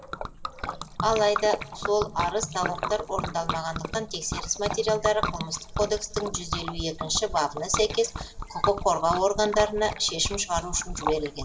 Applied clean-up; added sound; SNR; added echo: none; Liquid; 6 dB; reverberation time 2.3 s.